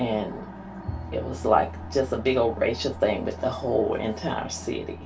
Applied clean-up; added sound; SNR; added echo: none; none; none; reverberation time 0.2 s.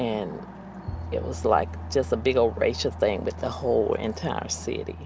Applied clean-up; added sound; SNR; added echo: none; none; none; none.